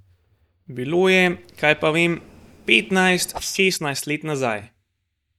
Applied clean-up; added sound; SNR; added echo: neural mask model DeepFilterNet 3.